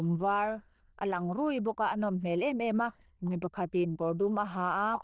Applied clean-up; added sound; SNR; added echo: neural diffusion model UNIVERSE++.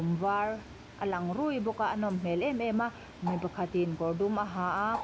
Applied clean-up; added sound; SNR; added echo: none; Bird; 14 dB; none.